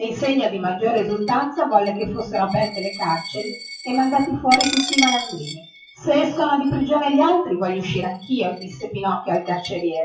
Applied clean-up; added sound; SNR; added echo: classical method WPE with log-MMSE.